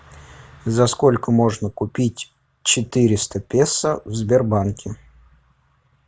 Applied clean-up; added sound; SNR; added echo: none; none; none; none.